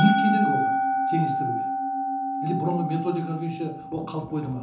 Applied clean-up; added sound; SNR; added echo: none; Musical instrument; -1 dB; reverberation time 0.6 s.